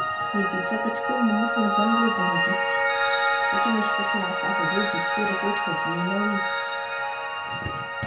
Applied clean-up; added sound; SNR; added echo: none; Piano; -5 dB; reverberation time 0.2 s.